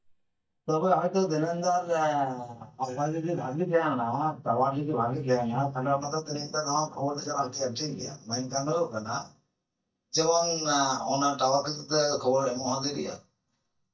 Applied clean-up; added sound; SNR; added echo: neural mask model DeepFilterNet 3.